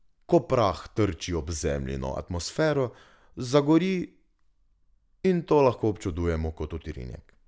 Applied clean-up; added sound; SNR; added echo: none; none; none; none.